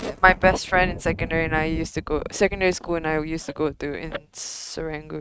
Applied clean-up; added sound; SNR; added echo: neural mask model RNNoise.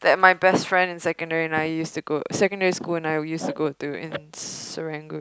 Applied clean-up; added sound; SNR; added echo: none; none; none; none.